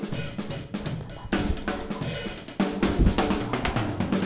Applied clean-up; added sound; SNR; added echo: none; Drum / Drum kit; -3 dB; reverberation time 0.9 s.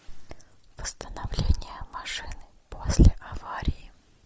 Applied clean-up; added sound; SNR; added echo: none; none; none; none.